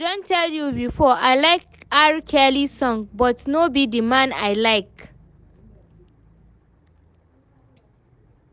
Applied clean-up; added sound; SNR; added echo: none; none; none; none.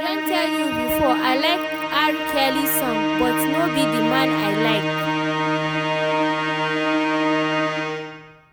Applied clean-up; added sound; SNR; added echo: none; Musical instrument; -4 dB; none.